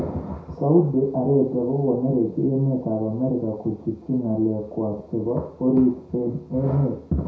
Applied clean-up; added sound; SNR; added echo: none; none; none; reverberation time 0.6 s.